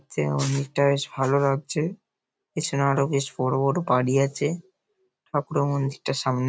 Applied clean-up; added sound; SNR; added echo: none; none; none; none.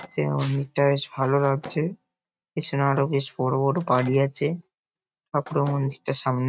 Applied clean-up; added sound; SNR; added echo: neural mask model RNNoise.